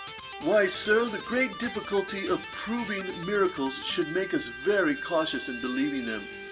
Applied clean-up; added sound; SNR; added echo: none; Electric guitar; 11 dB; reverberation time 1.0 s.